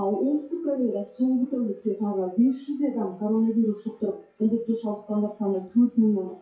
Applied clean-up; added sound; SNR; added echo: classical method WPE with log-MMSE.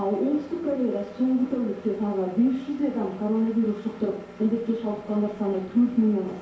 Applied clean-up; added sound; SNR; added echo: none; Engine; 20 dB; reverberation time 2.4 s.